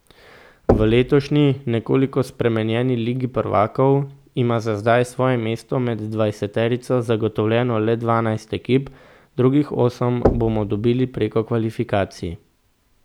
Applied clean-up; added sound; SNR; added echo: none; Knock; 6 dB; none.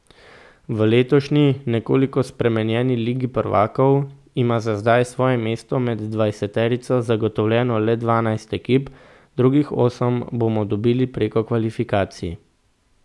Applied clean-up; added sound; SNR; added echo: none; none; none; none.